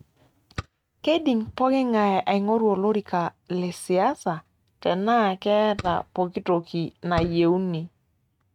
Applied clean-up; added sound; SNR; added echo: neural mask model RNNoise.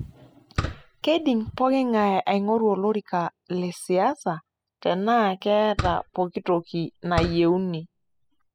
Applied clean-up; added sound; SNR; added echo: classical method spectral subtraction.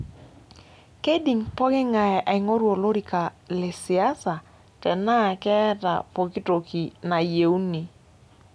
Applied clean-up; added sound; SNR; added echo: none; none; none; none.